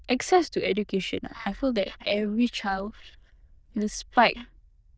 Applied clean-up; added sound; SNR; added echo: neural diffusion model UNIVERSE++.